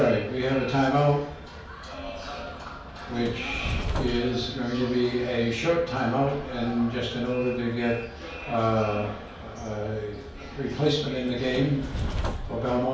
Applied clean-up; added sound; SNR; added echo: none; Train; 10 dB; reverberation time 0.5 s.